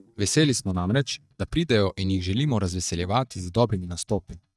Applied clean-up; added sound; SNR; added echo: neural mask model DeepFilterNet 3.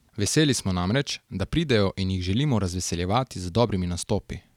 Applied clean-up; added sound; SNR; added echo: none; none; none; none.